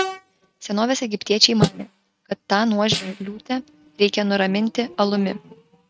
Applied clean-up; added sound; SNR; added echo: neural mask model RNNoise.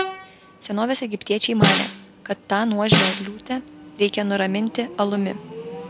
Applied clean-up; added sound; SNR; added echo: none; Train + Snare drum; 2 dB; none.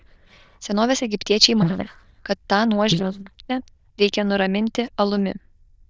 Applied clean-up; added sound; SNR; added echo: neural diffusion model UNIVERSE++.